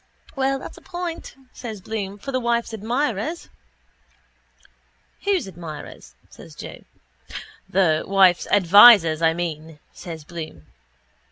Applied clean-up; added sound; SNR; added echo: none; none; none; none.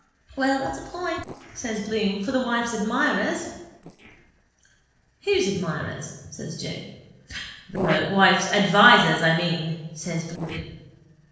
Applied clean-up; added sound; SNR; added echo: neural separator model SepFormer DNS4.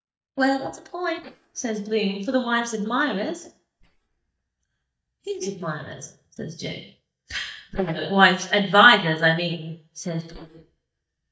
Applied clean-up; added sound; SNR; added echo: neural mask model DeepFilterNet 3.